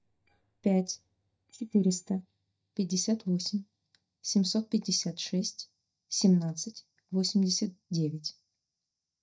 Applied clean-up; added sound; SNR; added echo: neural mask model DeepFilterNet 3.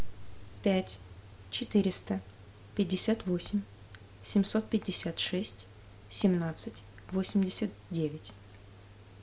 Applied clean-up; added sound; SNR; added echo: none; none; none; none.